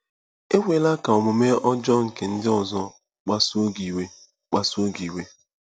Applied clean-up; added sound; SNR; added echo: none; none; none; none.